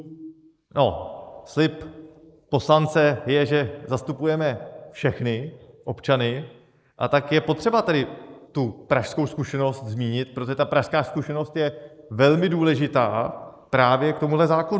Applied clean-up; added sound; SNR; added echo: neural mask model Resemble Enhance denoiser.